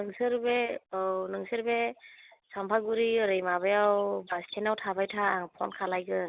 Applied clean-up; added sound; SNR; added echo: none; none; none; none.